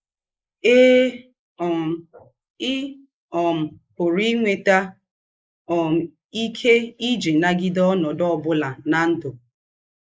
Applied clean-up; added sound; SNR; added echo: neural mask model Resemble Enhance denoiser.